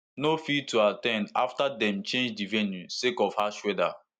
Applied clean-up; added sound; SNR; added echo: none; none; none; none.